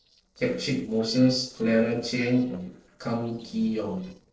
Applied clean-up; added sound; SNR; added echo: neural separator model SepFormer DNS4.